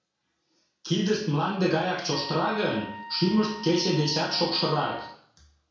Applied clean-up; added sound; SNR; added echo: none; Trumpet; 14 dB; reverberation time 0.6 s.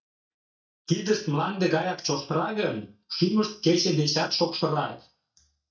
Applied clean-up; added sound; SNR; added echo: neural mask model DeepFilterNet 3.